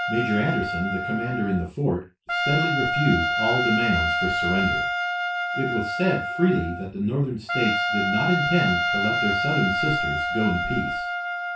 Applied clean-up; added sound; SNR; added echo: none; Trumpet; 0 dB; reverberation time 0.2 s.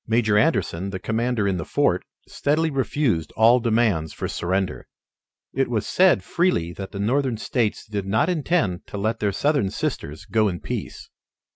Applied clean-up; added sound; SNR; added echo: none; none; none; none.